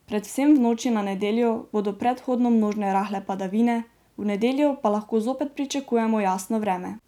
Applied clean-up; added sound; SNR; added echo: none; none; none; none.